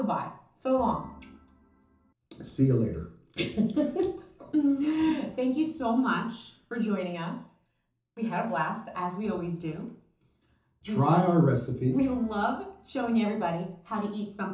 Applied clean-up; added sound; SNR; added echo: none; Organ; 19 dB; reverberation time 0.6 s.